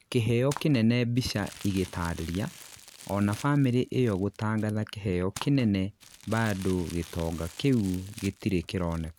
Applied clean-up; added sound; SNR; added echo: none; Crumpling, crinkling; 20 dB; none.